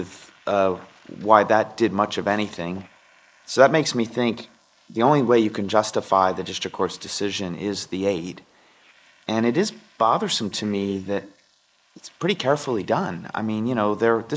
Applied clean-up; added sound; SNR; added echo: neural mask model Resemble Enhance denoiser.